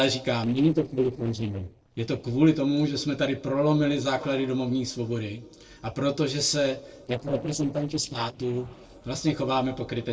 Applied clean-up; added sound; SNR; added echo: neural separator model SepFormer DNS4.